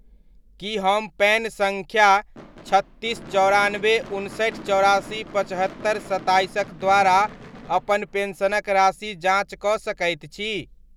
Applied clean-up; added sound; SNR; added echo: none; Gunshot, gunfire / Fireworks; 20 dB; none.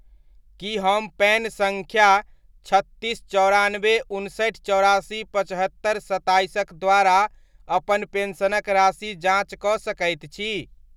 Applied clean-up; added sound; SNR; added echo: none; none; none; none.